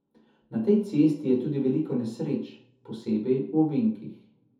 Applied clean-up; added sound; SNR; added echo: none; none; none; reverberation time 0.5 s.